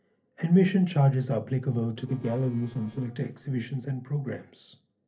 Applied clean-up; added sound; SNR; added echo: neural separator model SepFormer DNS4.